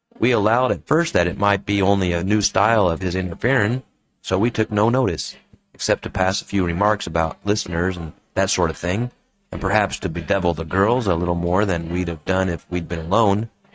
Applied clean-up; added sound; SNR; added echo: neural mask model RNNoise.